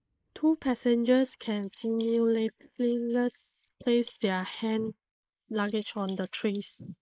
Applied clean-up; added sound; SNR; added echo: neural mask model Resemble Enhance denoiser.